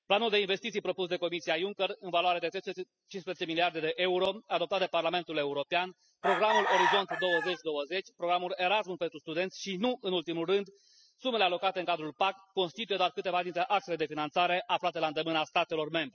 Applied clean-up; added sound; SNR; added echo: classical method spectral subtraction.